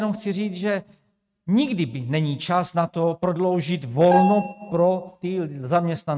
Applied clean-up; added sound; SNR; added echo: neural mask model RNNoise.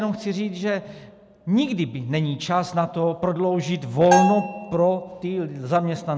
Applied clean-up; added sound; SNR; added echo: none; Bell; 3 dB; none.